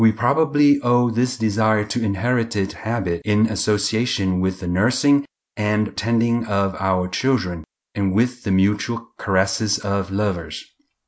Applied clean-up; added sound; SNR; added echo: none; none; none; none.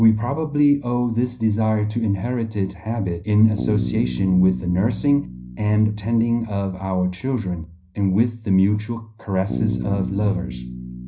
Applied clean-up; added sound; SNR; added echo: none; Bass guitar; 11 dB; reverberation time 0.4 s.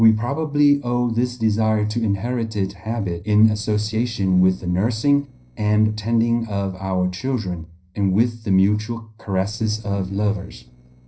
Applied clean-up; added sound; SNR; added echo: neural separator model SepFormer DNS4.